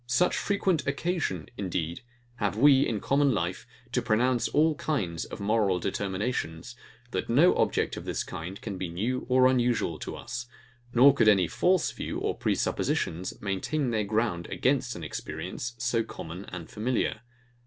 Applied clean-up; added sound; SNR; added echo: none; none; none; none.